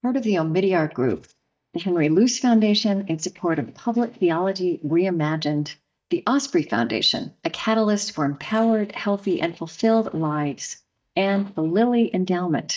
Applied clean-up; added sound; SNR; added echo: neural mask model DeepFilterNet 3.